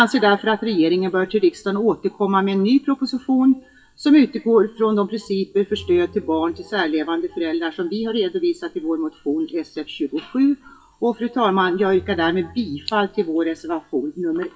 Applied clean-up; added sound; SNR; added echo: classical method WPE with log-MMSE.